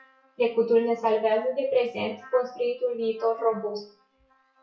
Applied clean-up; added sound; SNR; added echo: classical method WPE with log-MMSE.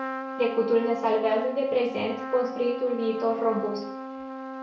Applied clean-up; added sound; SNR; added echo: none; Trumpet; 9 dB; reverberation time 0.6 s.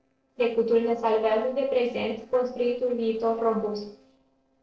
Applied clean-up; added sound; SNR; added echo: neural separator model SepFormer DNS4.